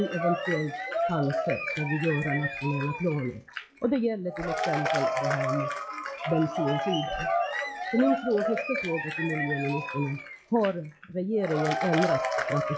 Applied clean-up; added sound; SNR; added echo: classical method log-MMSE.